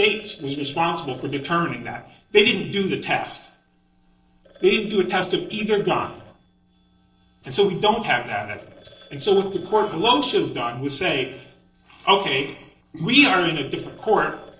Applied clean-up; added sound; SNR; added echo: neural separator model SepFormer DNS4.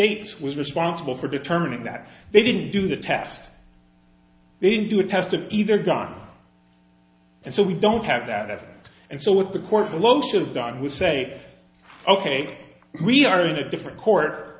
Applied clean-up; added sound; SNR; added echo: none; none; none; none.